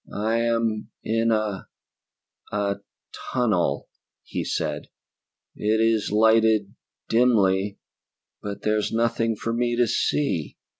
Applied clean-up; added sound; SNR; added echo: none; none; none; none.